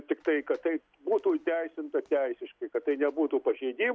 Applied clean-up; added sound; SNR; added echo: none; none; none; none.